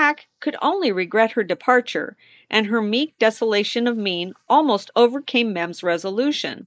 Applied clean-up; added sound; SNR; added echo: neural mask model Resemble Enhance denoiser.